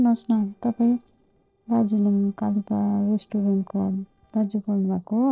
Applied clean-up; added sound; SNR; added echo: neural separator model SepFormer DNS4.